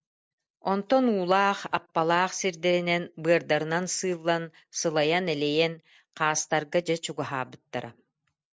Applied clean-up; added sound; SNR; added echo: none; none; none; none.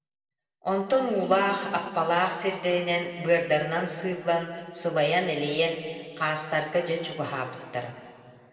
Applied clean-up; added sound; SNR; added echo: none; none; none; reverberation time 2.2 s.